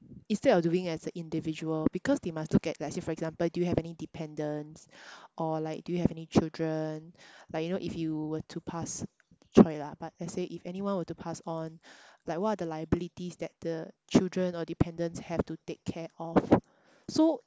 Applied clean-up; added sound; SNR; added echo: none; none; none; none.